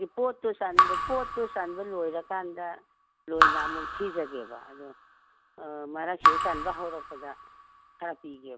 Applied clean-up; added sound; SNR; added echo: none; Raindrop / Drip; -4 dB; none.